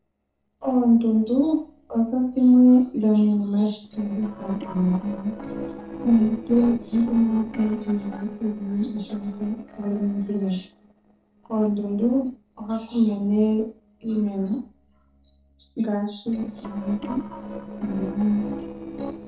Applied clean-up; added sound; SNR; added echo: neural separator model SepFormer DNS4.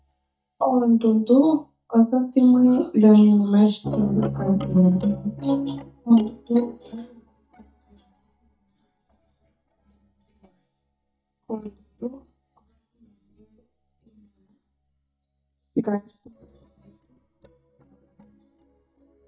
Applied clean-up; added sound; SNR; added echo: neural mask model DeepFilterNet 3.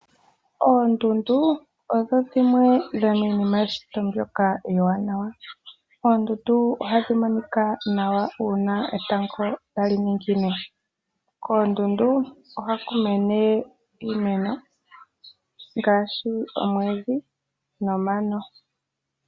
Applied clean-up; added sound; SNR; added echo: none; none; none; none.